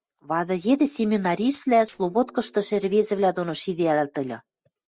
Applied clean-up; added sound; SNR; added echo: neural separator model SepFormer DNS4.